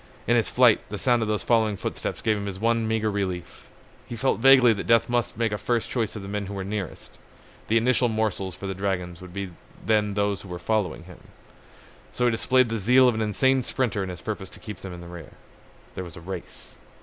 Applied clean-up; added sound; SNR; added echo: none; none; none; none.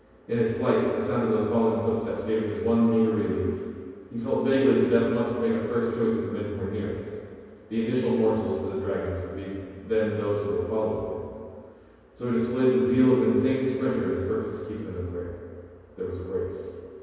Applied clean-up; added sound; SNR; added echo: none; none; none; reverberation time 2.2 s.